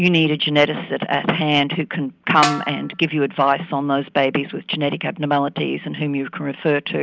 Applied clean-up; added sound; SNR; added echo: none; Snare drum; 6 dB; none.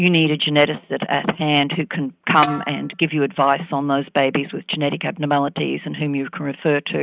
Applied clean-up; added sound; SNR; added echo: neural mask model RNNoise.